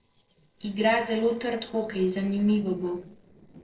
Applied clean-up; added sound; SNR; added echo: neural separator model SepFormer DNS4.